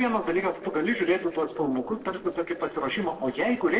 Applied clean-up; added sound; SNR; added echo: neural separator model SepFormer DNS4.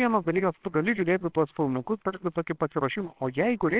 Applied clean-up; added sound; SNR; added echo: neural separator model SepFormer WHAMR!.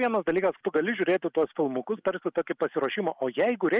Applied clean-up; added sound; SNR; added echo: none; none; none; none.